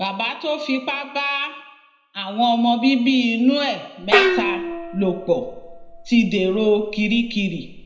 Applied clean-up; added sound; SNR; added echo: none; Gong; 4 dB; reverberation time 0.8 s.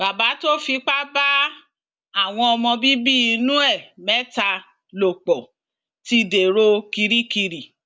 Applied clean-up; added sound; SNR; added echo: none; none; none; none.